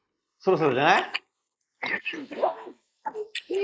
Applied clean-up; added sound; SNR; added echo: neural mask model Resemble Enhance denoiser.